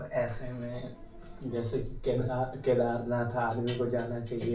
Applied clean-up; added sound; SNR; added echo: none; Alarm; 13 dB; reverberation time 0.3 s.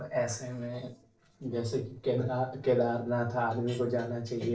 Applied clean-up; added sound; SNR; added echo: neural separator model SepFormer DNS4.